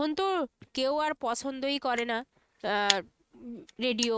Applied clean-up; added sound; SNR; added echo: neural mask model RNNoise.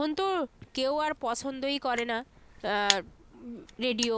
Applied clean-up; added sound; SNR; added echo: none; Crushing; 9 dB; none.